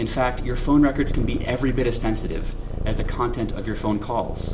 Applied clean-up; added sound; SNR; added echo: none; Purr; 2 dB; reverberation time 1.2 s.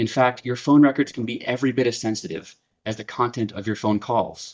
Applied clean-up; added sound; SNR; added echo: neural mask model DeepFilterNet 3.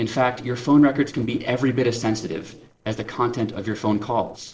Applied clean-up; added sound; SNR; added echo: neural separator model SepFormer DNS4.